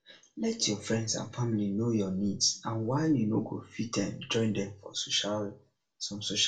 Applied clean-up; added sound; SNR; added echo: none; none; none; reverberation time 0.2 s.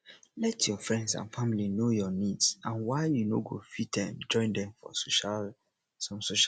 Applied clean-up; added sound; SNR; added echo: none; none; none; none.